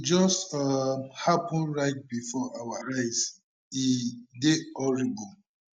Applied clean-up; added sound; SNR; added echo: none; none; none; none.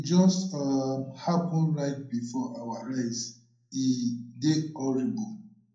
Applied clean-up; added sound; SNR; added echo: none; none; none; reverberation time 0.5 s.